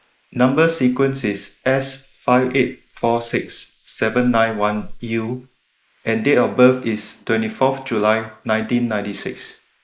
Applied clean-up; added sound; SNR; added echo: neural mask model Resemble Enhance denoiser.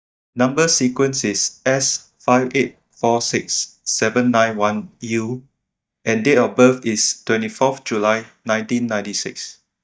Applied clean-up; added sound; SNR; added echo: neural mask model DeepFilterNet 3.